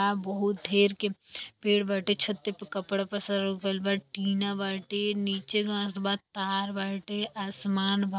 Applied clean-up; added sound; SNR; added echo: none; none; none; none.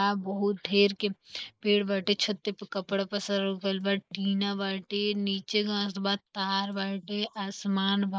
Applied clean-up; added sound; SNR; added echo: neural mask model Resemble Enhance denoiser.